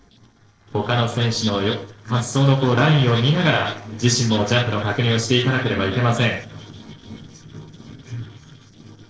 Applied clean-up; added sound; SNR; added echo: neural separator model SepFormer DNS4.